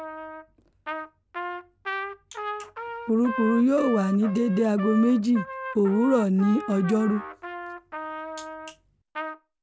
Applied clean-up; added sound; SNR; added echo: none; Trumpet; 10 dB; none.